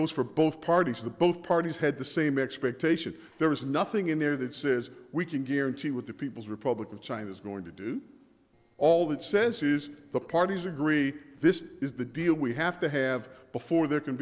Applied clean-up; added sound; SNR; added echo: neural separator model SepFormer DNS4.